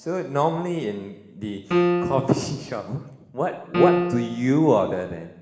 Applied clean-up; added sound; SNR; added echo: none; Piano; 1 dB; reverberation time 1.0 s.